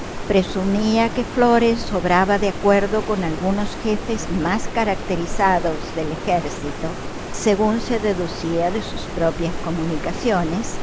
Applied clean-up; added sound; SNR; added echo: none; Stream; 6 dB; none.